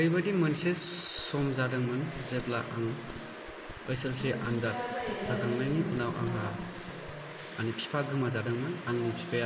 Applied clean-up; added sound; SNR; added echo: none; Telephone + Typing; 19 dB; none.